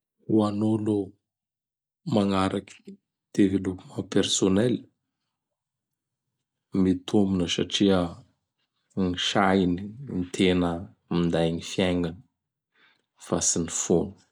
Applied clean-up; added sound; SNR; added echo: none; none; none; none.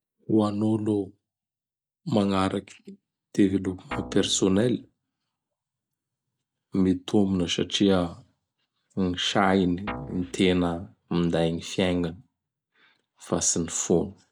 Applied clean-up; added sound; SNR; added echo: none; Guitar; 13 dB; none.